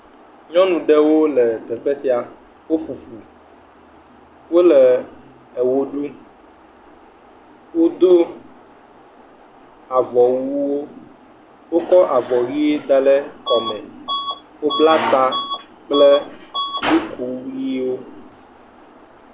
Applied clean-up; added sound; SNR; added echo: none; Bus / Alarm; 8 dB; none.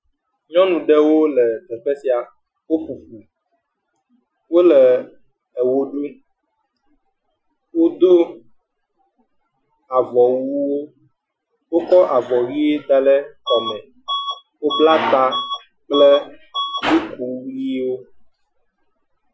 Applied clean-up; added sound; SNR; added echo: classical method Wiener filter.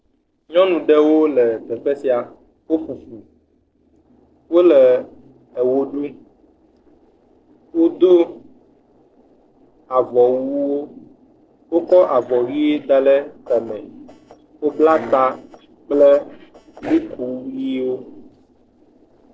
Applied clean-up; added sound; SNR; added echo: neural separator model SepFormer DNS4.